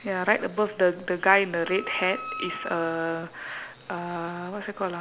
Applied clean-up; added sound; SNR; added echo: none; Wind instrument, woodwind instrument; 13 dB; none.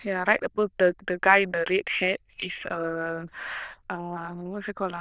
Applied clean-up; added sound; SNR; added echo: neural diffusion model UNIVERSE++.